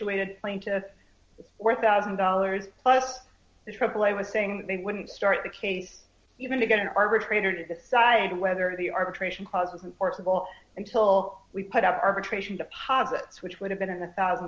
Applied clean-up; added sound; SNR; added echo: none; none; none; none.